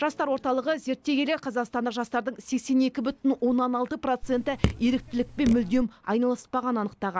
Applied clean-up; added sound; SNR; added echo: none; Raindrop / Drip; 6 dB; none.